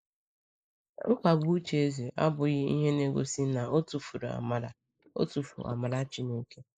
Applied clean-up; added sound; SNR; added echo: neural mask model Resemble Enhance denoiser.